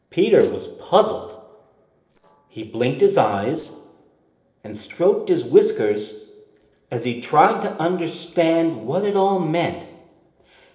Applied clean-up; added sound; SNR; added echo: neural separator model SepFormer DNS4.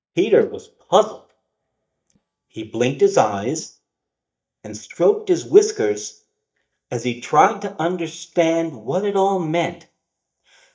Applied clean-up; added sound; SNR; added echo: neural mask model DeepFilterNet 3.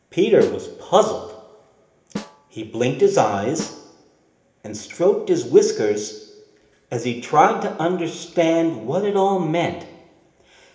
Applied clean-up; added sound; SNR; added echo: none; Snare drum; 17 dB; reverberation time 1.0 s.